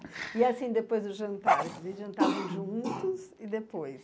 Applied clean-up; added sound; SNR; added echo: none; Dog; -2 dB; none.